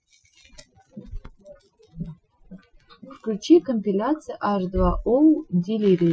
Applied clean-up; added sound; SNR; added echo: classical method Wiener filter.